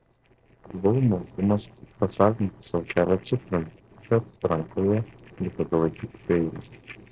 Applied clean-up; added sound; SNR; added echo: neural separator model SepFormer DNS4.